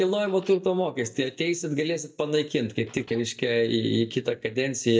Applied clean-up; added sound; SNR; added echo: neural mask model DeepFilterNet 3.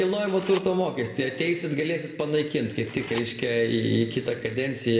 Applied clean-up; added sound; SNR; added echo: none; Fire; 19 dB; reverberation time 1.4 s.